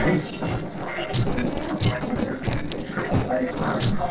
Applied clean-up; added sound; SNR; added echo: neural separator model SepFormer DNS4.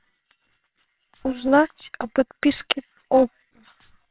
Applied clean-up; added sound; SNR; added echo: neural separator model SepFormer WHAMR!.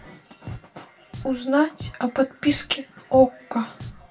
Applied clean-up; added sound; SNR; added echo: none; Drum; 16 dB; reverberation time 0.2 s.